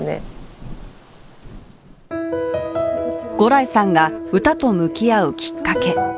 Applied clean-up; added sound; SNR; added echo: none; none; none; none.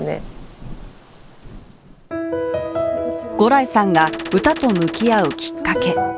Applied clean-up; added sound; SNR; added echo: none; Gunshot, gunfire; 12 dB; none.